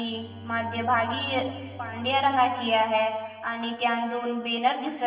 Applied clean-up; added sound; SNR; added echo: none; Bowed string instrument; 18 dB; reverberation time 1.3 s.